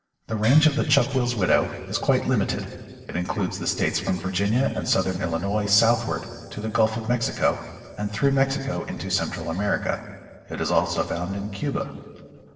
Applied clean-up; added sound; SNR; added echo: neural separator model SepFormer DNS4.